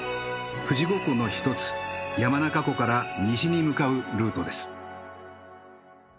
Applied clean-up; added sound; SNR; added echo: none; none; none; none.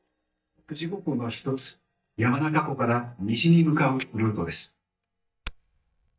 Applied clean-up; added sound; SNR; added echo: neural mask model DeepFilterNet 3.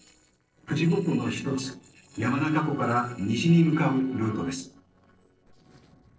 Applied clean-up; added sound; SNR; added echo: neural separator model SepFormer DNS4.